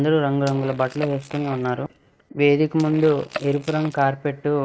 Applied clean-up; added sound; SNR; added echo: neural mask model RNNoise.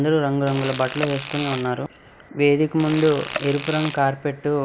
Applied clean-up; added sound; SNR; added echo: none; Fart; 10 dB; none.